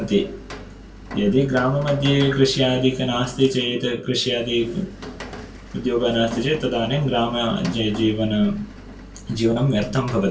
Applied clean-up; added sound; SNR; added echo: none; Rain; 15 dB; reverberation time 0.2 s.